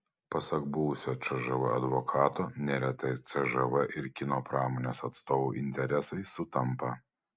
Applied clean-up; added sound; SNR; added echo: none; none; none; none.